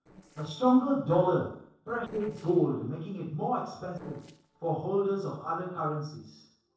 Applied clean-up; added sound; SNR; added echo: neural separator model SepFormer DNS4.